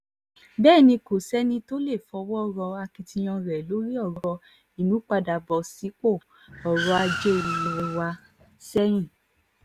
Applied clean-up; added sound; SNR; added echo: none; Car; 8 dB; none.